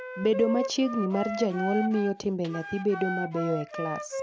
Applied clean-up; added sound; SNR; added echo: none; Wind instrument, woodwind instrument; 7 dB; none.